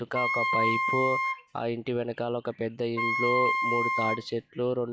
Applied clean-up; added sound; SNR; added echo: classical method log-MMSE.